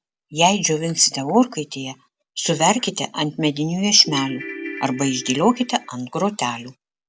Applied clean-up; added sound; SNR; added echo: none; Ringtone / Keyboard (musical); 12 dB; none.